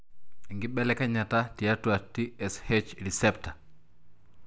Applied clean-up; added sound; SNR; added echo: none; none; none; none.